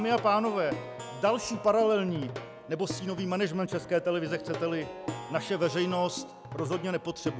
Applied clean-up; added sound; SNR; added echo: none; Plucked string instrument; 10 dB; none.